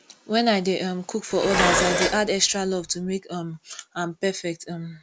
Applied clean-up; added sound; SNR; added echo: none; Dishes, pots, and pans; 1 dB; none.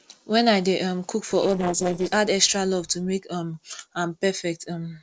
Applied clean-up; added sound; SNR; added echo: neural separator model SepFormer DNS4.